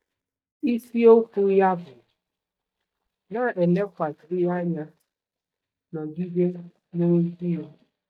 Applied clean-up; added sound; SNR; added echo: neural mask model DeepFilterNet 3.